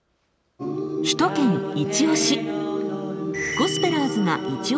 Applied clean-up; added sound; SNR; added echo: none; none; none; none.